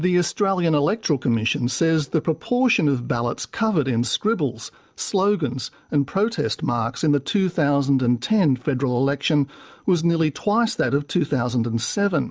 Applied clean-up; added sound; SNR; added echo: none; none; none; none.